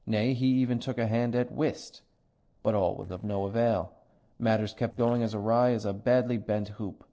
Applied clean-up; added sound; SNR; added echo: neural separator model SepFormer DNS4.